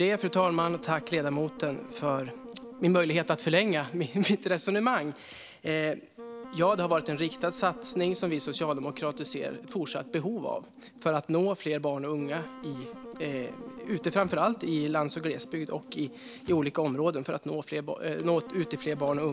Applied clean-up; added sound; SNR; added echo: none; Wind instrument, woodwind instrument; 15 dB; none.